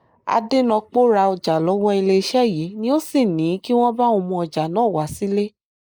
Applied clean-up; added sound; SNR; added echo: neural mask model Resemble Enhance denoiser.